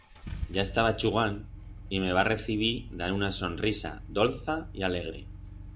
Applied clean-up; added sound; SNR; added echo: none; Engine starting / Car; 11 dB; none.